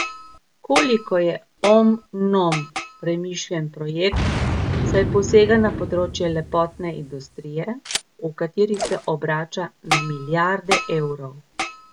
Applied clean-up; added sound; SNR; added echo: none; Boom; 6 dB; none.